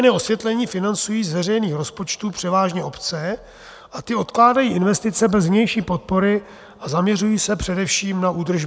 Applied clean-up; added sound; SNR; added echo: none; none; none; none.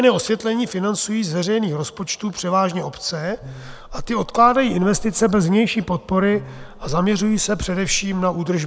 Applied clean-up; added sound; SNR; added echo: none; Buzz; 14 dB; none.